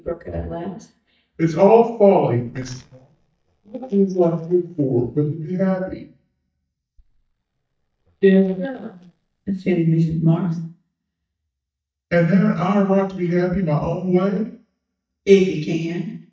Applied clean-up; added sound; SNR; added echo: neural mask model DeepFilterNet 3.